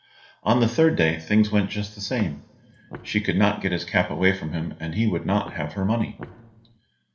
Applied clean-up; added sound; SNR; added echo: neural separator model SepFormer DNS4.